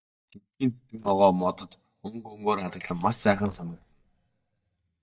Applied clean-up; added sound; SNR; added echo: neural mask model DeepFilterNet 3.